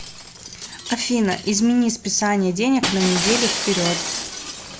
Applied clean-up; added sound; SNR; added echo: none; Shatter; 6 dB; none.